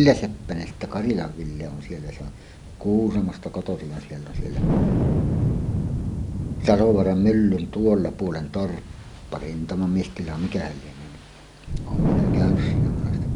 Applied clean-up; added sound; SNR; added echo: none; Wind; 2 dB; none.